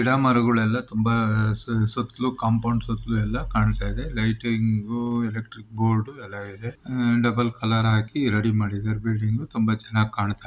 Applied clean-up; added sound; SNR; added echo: none; none; none; none.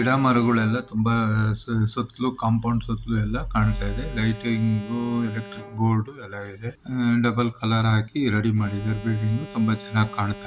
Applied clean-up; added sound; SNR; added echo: none; Alarm; 20 dB; none.